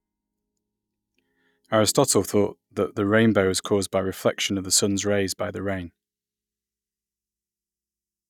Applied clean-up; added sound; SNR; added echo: neural mask model DeepFilterNet 3.